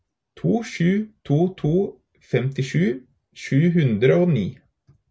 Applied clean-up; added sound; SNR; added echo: none; none; none; none.